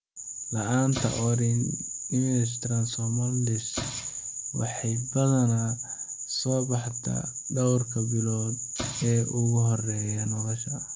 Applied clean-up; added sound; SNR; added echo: none; Explosion; 15 dB; none.